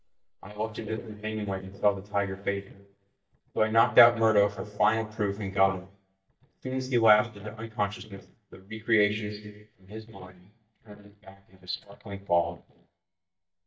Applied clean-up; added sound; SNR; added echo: neural mask model DeepFilterNet 3.